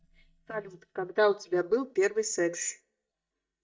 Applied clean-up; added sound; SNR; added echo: neural mask model DeepFilterNet 3.